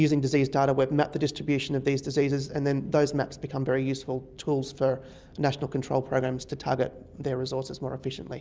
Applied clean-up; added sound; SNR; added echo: none; none; none; none.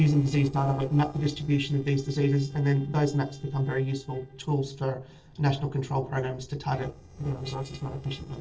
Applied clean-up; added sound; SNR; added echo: neural separator model SepFormer DNS4.